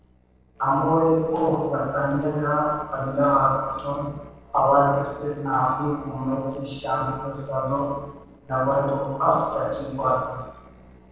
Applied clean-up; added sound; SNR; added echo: neural separator model SepFormer DNS4.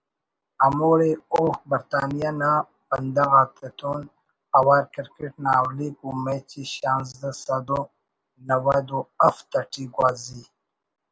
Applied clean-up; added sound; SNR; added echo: none; none; none; none.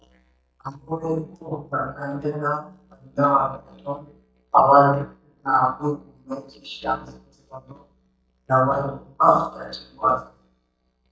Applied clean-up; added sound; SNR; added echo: neural mask model DeepFilterNet 3.